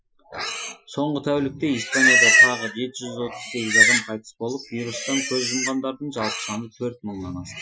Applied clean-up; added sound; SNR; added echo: classical method Wiener filter.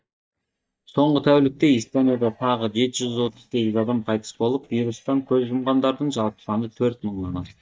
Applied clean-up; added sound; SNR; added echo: neural mask model DeepFilterNet 3.